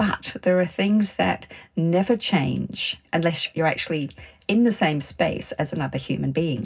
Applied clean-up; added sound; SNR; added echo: none; none; none; reverberation time 0.4 s.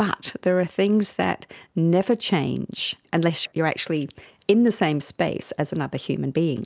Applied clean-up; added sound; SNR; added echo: none; none; none; none.